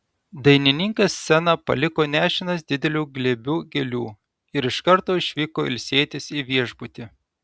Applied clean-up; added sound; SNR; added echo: none; none; none; none.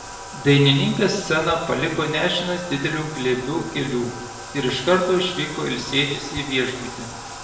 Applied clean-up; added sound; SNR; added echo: none; Bathtub (filling or washing); 13 dB; reverberation time 0.9 s.